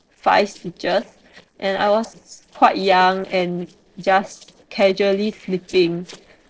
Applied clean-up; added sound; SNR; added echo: neural separator model SepFormer DNS4.